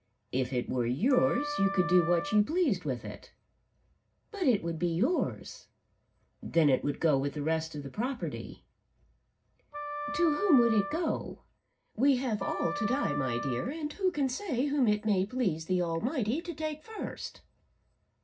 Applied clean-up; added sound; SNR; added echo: none; Wind instrument, woodwind instrument; 8 dB; reverberation time 0.4 s.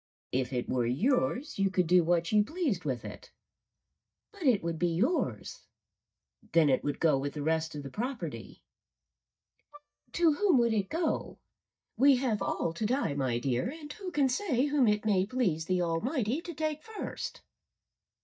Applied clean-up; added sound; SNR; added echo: neural mask model DeepFilterNet 3.